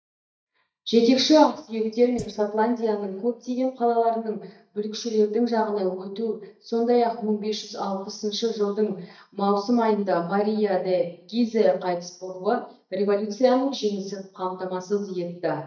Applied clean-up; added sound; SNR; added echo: neural mask model DeepFilterNet 3.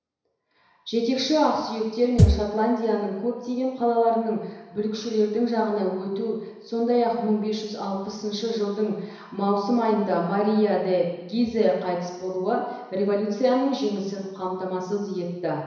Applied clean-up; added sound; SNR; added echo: none; Thump, thud; -3 dB; reverberation time 1.0 s.